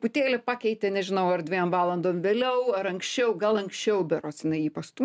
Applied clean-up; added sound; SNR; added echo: none; none; none; none.